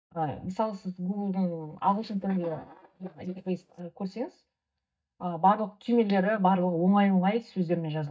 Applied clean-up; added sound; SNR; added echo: neural mask model DeepFilterNet 3.